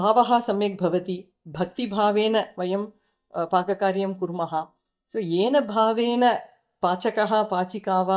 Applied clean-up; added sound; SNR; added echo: neural mask model DeepFilterNet 3.